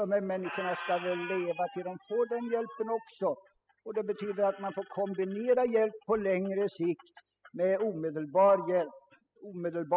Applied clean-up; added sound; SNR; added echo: classical method spectral subtraction.